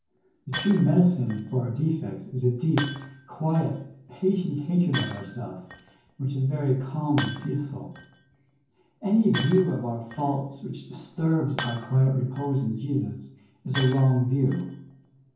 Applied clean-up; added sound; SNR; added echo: none; Shatter; 15 dB; reverberation time 0.9 s.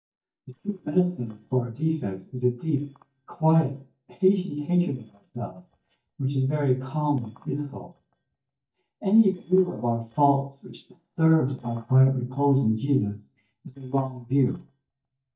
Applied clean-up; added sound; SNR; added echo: neural mask model DeepFilterNet 3.